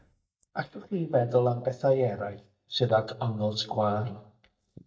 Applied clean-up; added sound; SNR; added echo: neural mask model DeepFilterNet 3.